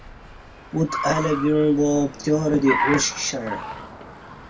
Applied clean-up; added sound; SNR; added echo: none; Car; 7 dB; reverberation time 0.2 s.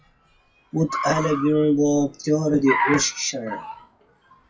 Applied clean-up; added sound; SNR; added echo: classical method WPE with log-MMSE.